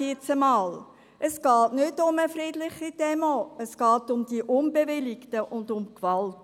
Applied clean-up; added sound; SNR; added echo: none; none; none; none.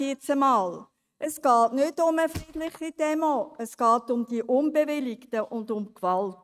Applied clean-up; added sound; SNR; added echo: neural mask model RNNoise.